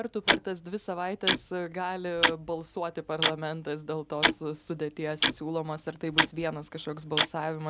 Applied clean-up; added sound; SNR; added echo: none; Tick-tock; -2 dB; none.